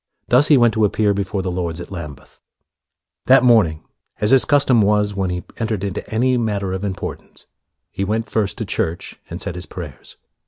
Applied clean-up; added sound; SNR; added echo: none; none; none; none.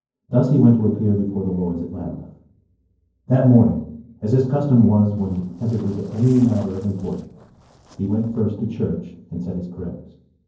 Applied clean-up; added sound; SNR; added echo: neural separator model SepFormer DNS4.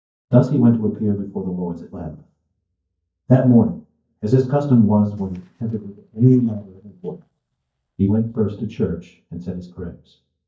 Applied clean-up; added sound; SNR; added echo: neural mask model DeepFilterNet 3.